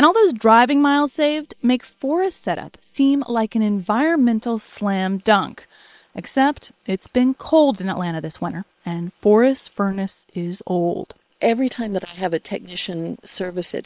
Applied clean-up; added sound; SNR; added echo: neural separator model SepFormer WHAM!.